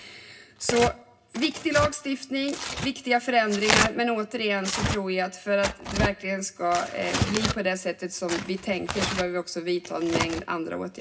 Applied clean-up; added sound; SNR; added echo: none; Tearing; 4 dB; reverberation time 0.4 s.